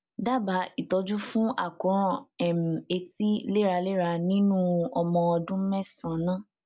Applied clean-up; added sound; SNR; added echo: none; none; none; none.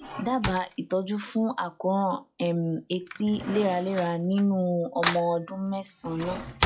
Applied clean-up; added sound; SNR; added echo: classical method log-MMSE.